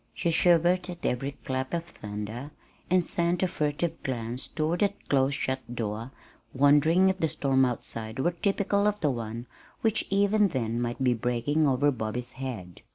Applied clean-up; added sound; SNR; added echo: none; none; none; none.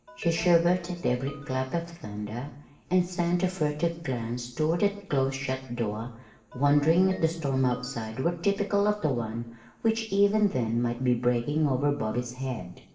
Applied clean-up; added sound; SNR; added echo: none; Ringtone; 19 dB; reverberation time 0.6 s.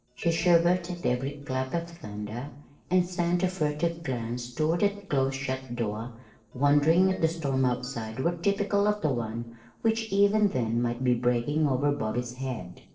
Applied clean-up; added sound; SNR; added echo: neural separator model SepFormer DNS4.